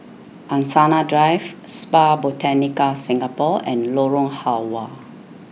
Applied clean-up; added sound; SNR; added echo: none; none; none; none.